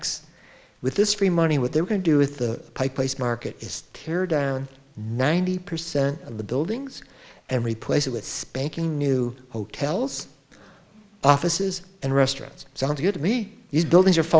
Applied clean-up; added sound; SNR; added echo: none; none; none; none.